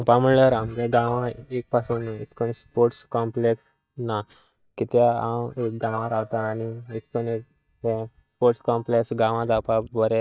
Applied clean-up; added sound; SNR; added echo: neural mask model DeepFilterNet 3.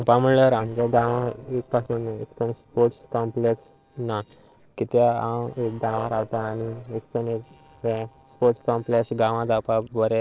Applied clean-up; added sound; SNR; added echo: neural separator model SepFormer DNS4.